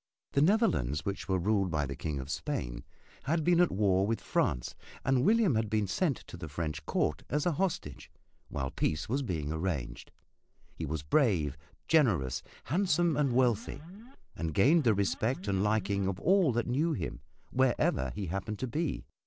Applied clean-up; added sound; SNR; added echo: neural separator model SepFormer DNS4.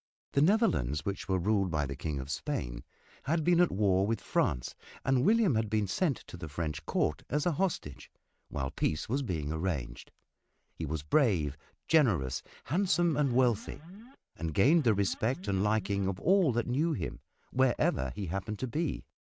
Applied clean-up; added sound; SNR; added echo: neural mask model RNNoise.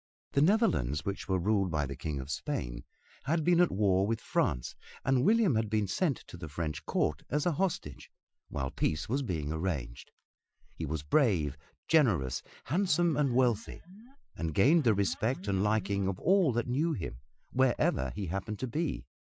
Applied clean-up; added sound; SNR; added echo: classical method Wiener filter.